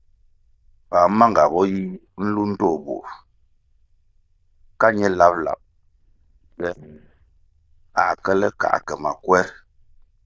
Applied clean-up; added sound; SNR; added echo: neural diffusion model UNIVERSE++.